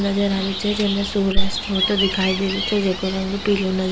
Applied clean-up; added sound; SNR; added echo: none; Gull, seagull; 2 dB; none.